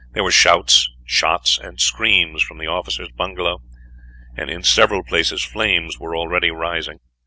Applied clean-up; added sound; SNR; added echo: none; none; none; none.